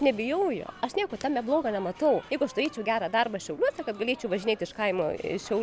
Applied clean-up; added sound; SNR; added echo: none; none; none; none.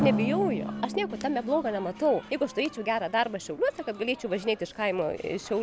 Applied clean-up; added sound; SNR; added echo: none; Drum; 8 dB; none.